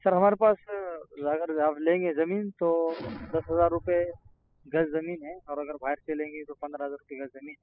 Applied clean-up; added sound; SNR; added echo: classical method spectral subtraction.